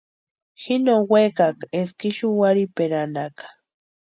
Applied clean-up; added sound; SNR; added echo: none; none; none; none.